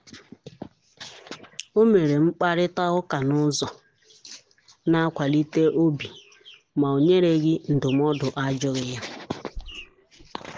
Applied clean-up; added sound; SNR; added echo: neural mask model Resemble Enhance denoiser.